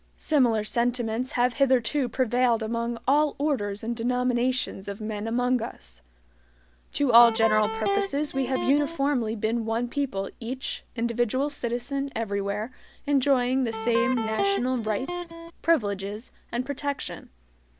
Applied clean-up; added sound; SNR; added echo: none; Electric guitar; 4 dB; none.